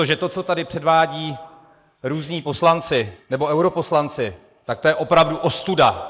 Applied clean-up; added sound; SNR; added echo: neural mask model Resemble Enhance denoiser.